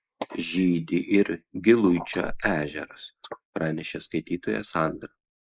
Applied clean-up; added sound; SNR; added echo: neural mask model Resemble Enhance denoiser.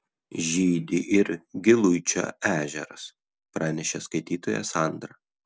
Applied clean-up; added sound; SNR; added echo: none; none; none; none.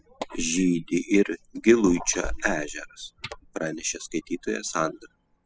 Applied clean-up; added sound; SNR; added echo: classical method spectral subtraction.